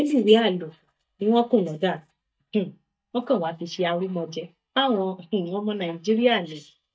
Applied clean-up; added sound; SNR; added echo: neural mask model DeepFilterNet 3.